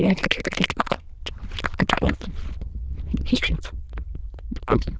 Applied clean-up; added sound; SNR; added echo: neural diffusion model UNIVERSE++.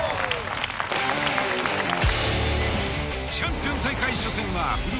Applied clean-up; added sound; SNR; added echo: none; none; none; none.